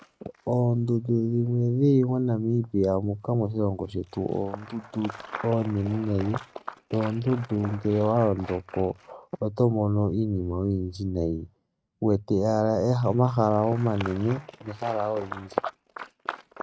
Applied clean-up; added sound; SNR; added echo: neural mask model RNNoise.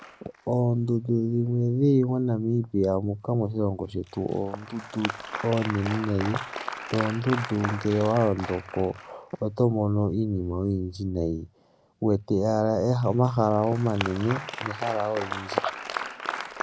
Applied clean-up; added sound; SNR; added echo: none; Applause; 12 dB; none.